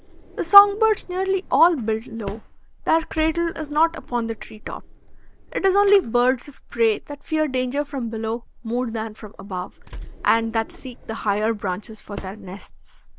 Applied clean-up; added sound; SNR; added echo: none; Tools + Drawer open or close; 17 dB; none.